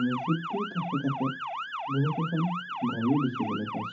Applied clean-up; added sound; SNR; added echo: none; Motor vehicle (road) / Siren; 6 dB; reverberation time 0.3 s.